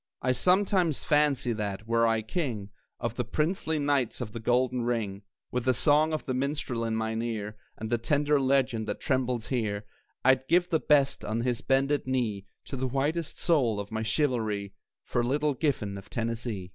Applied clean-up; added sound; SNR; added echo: none; none; none; none.